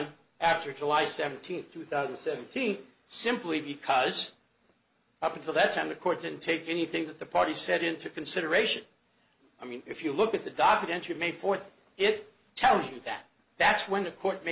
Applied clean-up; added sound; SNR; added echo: none; none; none; none.